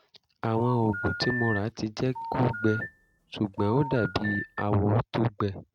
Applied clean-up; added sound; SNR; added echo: neural mask model RNNoise.